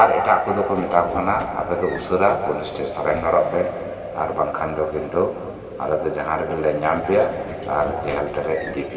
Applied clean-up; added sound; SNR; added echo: none; Sliding door / Train; 17 dB; reverberation time 2.6 s.